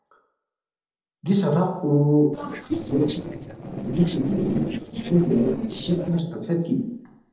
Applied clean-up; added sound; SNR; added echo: neural separator model SepFormer DNS4.